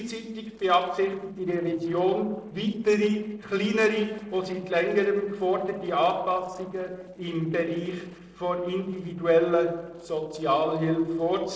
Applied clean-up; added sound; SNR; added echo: neural separator model SepFormer DNS4.